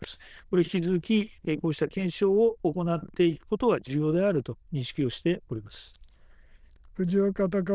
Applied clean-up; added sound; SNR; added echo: neural diffusion model UNIVERSE++.